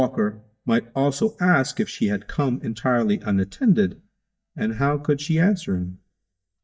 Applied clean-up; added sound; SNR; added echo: neural mask model DeepFilterNet 3.